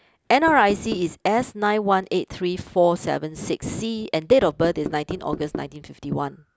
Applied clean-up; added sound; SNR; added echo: none; Knock; 11 dB; none.